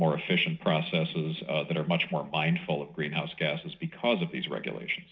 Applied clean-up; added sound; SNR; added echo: none; none; none; reverberation time 0.5 s.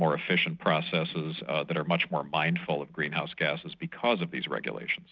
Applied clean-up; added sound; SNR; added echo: none; none; none; none.